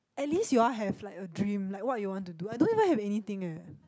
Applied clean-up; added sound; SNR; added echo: none; none; none; none.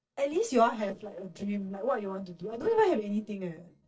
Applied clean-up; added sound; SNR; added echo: neural separator model SepFormer DNS4.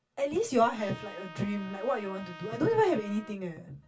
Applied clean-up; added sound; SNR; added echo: none; Trumpet; 17 dB; reverberation time 0.1 s.